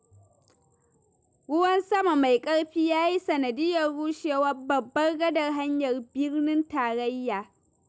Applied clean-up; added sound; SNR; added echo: none; none; none; none.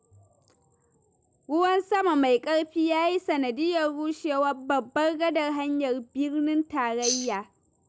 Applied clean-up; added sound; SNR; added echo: none; Tambourine; 3 dB; none.